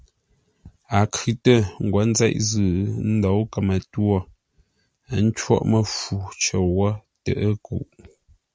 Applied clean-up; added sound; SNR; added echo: none; none; none; none.